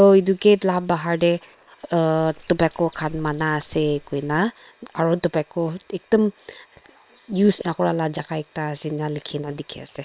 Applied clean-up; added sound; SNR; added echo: neural separator model SepFormer WHAM!.